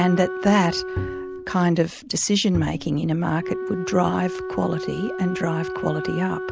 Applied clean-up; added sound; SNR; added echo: none; Wind instrument, woodwind instrument + Bowed string instrument; 7 dB; none.